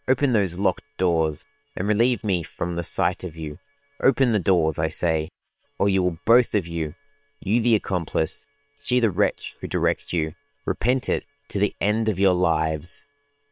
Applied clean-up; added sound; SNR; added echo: neural separator model SepFormer WHAM!.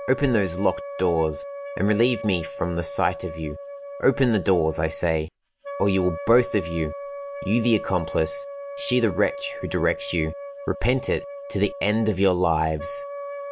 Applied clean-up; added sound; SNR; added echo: none; Wind instrument, woodwind instrument; 11 dB; none.